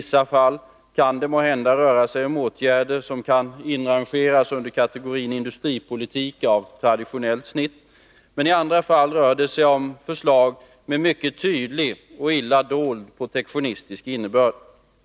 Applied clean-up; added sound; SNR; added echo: none; none; none; none.